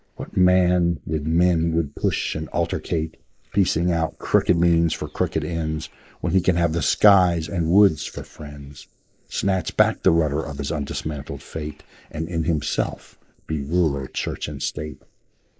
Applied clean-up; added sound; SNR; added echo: neural mask model Resemble Enhance denoiser.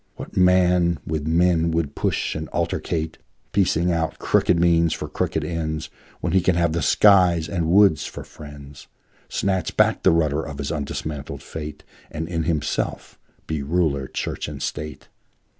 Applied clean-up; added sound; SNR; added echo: none; none; none; none.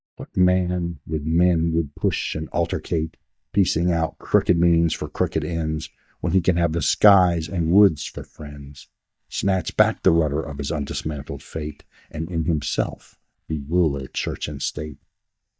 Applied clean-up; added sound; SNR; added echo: neural mask model DeepFilterNet 3.